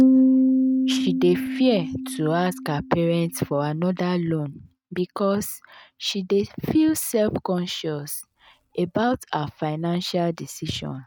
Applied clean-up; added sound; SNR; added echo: neural mask model RNNoise.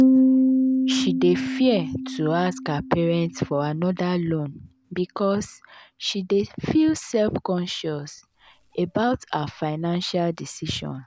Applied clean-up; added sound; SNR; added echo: none; Piano; 2 dB; none.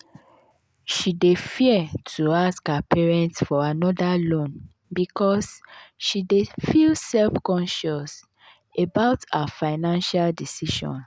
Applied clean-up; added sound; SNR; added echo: none; none; none; none.